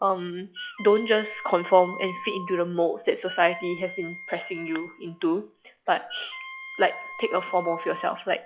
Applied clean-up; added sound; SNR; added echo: classical method log-MMSE.